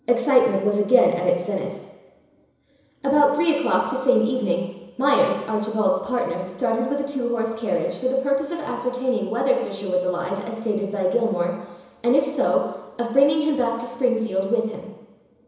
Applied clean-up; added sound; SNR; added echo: none; none; none; reverberation time 1.0 s.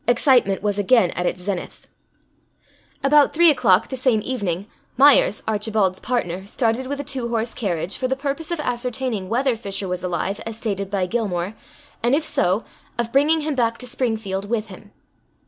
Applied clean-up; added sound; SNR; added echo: none; none; none; none.